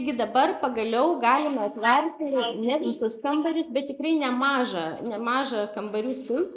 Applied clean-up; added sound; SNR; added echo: neural mask model Resemble Enhance denoiser.